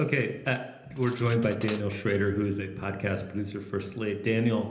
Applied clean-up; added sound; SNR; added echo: none; Cutlery, silverware; 16 dB; reverberation time 1.0 s.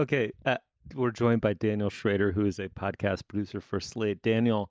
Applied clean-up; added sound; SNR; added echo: none; none; none; none.